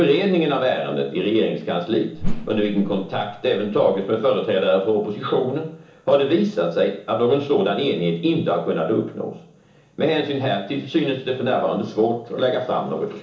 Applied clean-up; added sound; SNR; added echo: none; Whoosh, swoosh, swish; 5 dB; reverberation time 0.8 s.